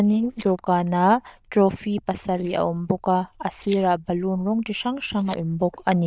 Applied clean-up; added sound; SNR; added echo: neural diffusion model UNIVERSE++.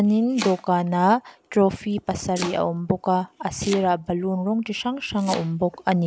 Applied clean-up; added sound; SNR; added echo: none; Domestic sounds, home sounds; 17 dB; none.